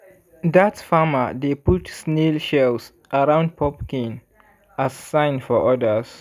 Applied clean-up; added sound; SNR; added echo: none; none; none; none.